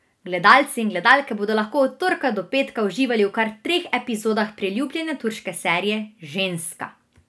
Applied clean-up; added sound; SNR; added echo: none; none; none; none.